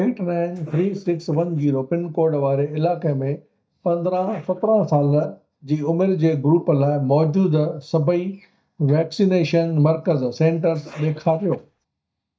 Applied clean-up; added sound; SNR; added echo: neural mask model DeepFilterNet 3.